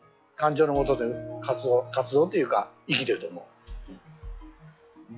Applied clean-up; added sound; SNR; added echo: classical method log-MMSE.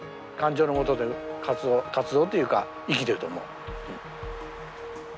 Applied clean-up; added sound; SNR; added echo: none; none; none; none.